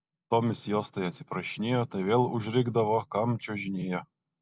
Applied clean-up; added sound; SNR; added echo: none; none; none; none.